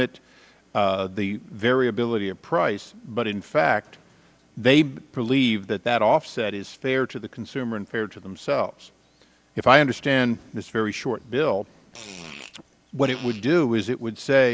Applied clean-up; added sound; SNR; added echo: none; Fart; 20 dB; none.